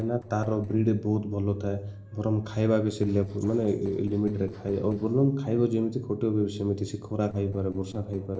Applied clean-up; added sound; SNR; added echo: neural separator model SepFormer DNS4.